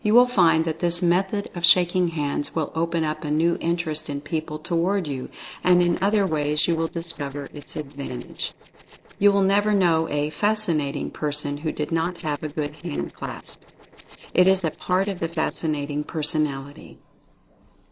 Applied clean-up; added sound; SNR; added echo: neural separator model SepFormer DNS4.